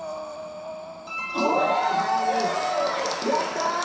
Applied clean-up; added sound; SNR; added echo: none; Breathing; 14 dB; reverberation time 0.7 s.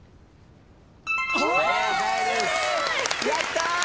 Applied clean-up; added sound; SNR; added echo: none; none; none; none.